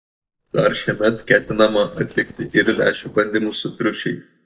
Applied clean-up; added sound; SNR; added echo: neural mask model DeepFilterNet 3.